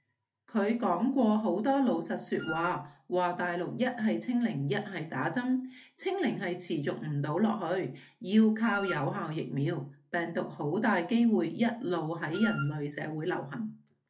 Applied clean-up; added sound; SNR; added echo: none; Wind instrument, woodwind instrument; 8 dB; reverberation time 0.3 s.